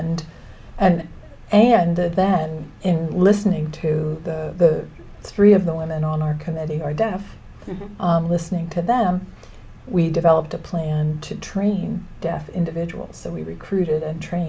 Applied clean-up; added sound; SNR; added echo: none; none; none; none.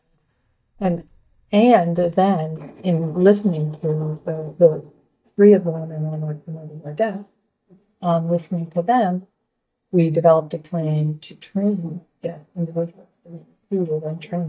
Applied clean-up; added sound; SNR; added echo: neural mask model DeepFilterNet 3.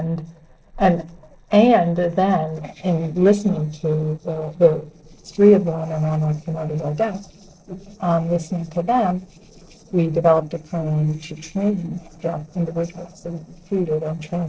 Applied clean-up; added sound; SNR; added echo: neural separator model SepFormer DNS4.